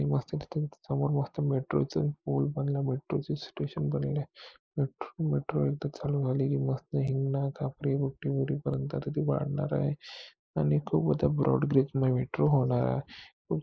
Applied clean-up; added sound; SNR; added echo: neural mask model Resemble Enhance denoiser.